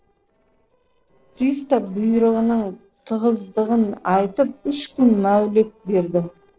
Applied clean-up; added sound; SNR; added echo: neural separator model SepFormer DNS4.